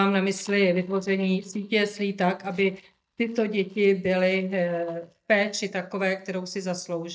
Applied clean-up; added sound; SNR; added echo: neural mask model DeepFilterNet 3.